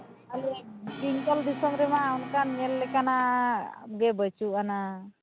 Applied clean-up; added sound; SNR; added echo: none; Brass instrument; 13 dB; none.